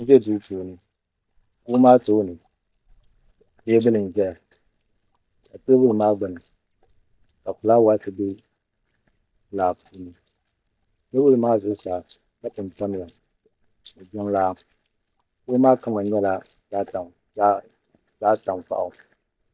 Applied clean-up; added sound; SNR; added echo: neural mask model DeepFilterNet 3.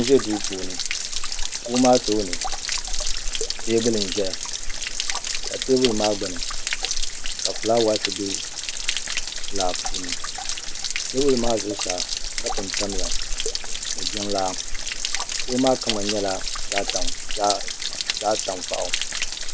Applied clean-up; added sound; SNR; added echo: none; Stream / Trickle, dribble / Splash, splatter; -1 dB; none.